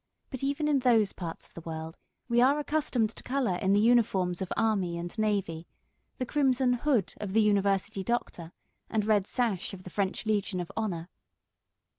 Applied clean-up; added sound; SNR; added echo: none; none; none; none.